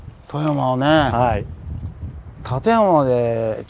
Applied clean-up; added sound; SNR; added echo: none; none; none; none.